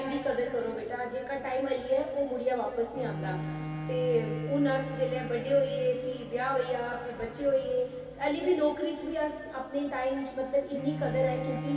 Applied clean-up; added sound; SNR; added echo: none; Bowed string instrument; 10 dB; reverberation time 2.5 s.